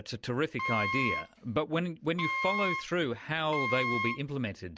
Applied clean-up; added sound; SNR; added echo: none; Wind instrument, woodwind instrument; 2 dB; none.